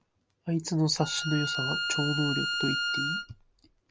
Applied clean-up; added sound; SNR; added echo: none; Bowed string instrument; 1 dB; none.